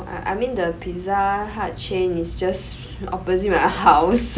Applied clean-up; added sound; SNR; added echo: none; none; none; none.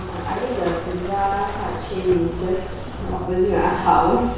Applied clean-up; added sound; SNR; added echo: none; Waves, surf; 11 dB; reverberation time 1.1 s.